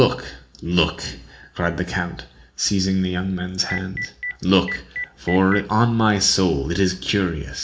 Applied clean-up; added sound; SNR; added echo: none; Telephone; 10 dB; reverberation time 0.4 s.